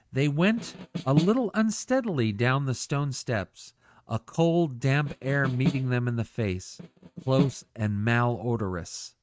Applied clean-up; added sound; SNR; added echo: neural mask model RNNoise.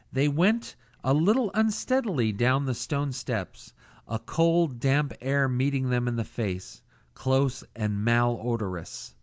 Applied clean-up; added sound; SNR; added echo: none; none; none; none.